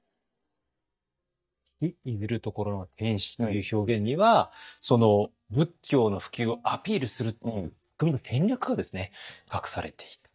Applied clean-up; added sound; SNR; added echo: neural mask model DeepFilterNet 3.